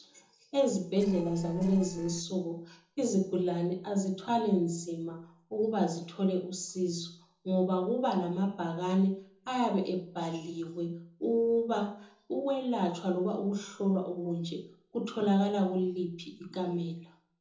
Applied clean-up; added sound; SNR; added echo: neural separator model SepFormer DNS4.